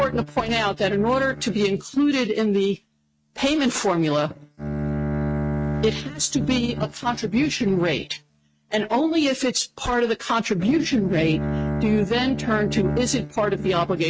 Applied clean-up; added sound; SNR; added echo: neural mask model RNNoise.